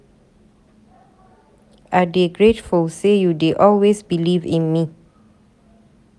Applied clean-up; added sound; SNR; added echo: none; none; none; none.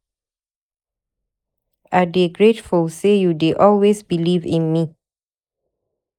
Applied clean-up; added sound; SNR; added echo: neural mask model Resemble Enhance denoiser.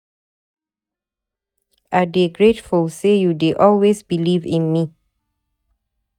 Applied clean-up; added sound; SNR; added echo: neural mask model DeepFilterNet 3.